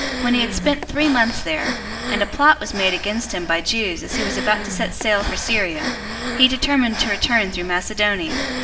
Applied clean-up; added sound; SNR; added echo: none; Breathing; 7 dB; reverberation time 1.6 s.